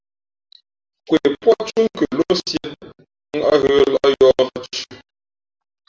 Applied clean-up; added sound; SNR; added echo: none; none; none; none.